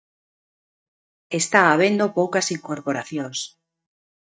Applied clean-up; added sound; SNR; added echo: neural mask model DeepFilterNet 3.